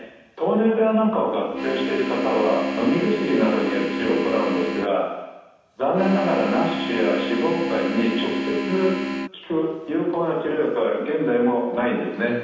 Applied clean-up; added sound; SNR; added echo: none; Organ; 4 dB; reverberation time 1.1 s.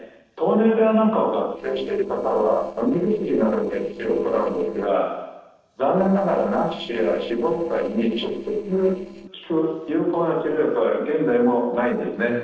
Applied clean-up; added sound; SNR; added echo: neural separator model SepFormer DNS4.